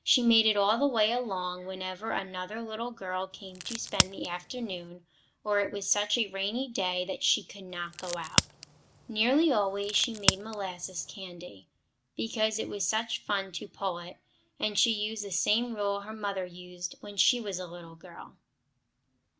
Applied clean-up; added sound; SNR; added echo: none; Crack; 2 dB; none.